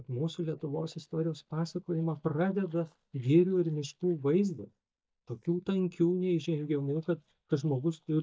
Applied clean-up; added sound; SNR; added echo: neural mask model DeepFilterNet 3.